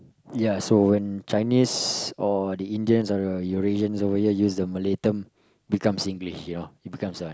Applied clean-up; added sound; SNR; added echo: none; none; none; none.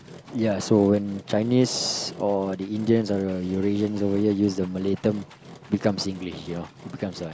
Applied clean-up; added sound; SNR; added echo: none; Engine; 20 dB; none.